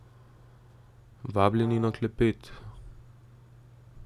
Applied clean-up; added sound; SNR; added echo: none; Brass instrument; 18 dB; none.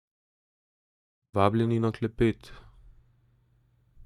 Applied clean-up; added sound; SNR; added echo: neural mask model DeepFilterNet 3.